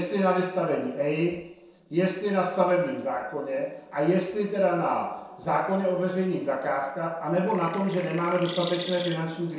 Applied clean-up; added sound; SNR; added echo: neural separator model SepFormer DNS4.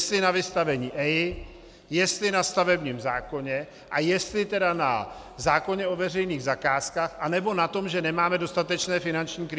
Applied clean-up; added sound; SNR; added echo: none; none; none; none.